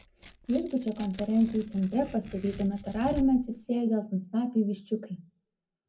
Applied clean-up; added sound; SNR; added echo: none; Tearing; 17 dB; reverberation time 0.3 s.